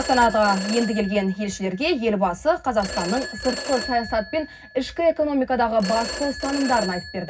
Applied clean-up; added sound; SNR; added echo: none; Telephone; 11 dB; reverberation time 0.4 s.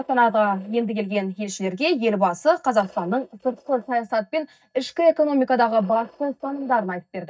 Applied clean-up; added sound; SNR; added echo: neural mask model DeepFilterNet 3.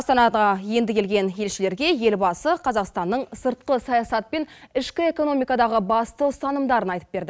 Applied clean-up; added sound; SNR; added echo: none; none; none; none.